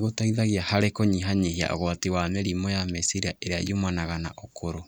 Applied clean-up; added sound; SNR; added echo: none; none; none; none.